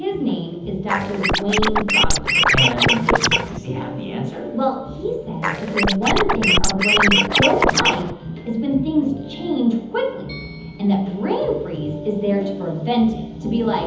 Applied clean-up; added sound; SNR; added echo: none; Scratching (performance technique); -4 dB; reverberation time 1.3 s.